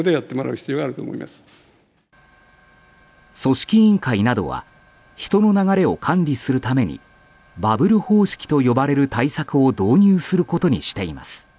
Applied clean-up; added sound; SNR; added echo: none; none; none; none.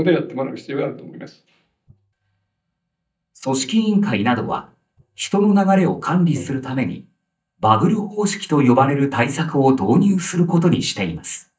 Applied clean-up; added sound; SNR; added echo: neural mask model DeepFilterNet 3.